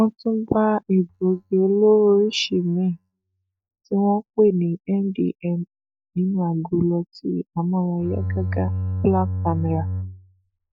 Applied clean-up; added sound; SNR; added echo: neural mask model DeepFilterNet 3.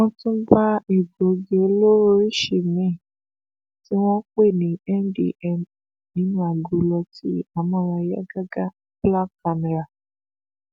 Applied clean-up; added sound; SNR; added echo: none; none; none; none.